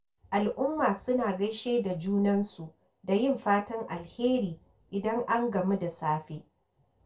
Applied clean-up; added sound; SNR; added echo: none; none; none; reverberation time 0.2 s.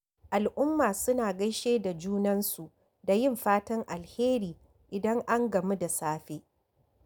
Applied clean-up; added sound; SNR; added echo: none; none; none; none.